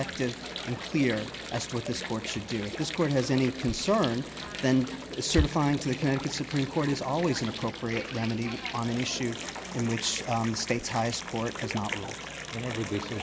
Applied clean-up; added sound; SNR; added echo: none; Water; 9 dB; none.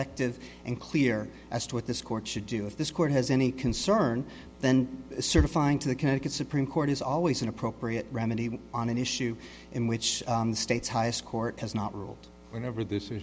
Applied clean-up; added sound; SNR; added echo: none; none; none; none.